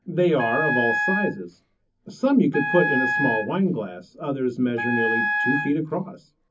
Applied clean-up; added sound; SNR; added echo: none; Wind instrument, woodwind instrument; 3 dB; reverberation time 0.3 s.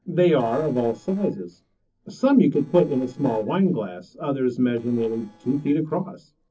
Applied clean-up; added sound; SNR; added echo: neural separator model SepFormer DNS4.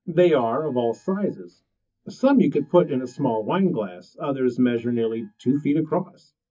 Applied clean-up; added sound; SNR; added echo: neural mask model DeepFilterNet 3.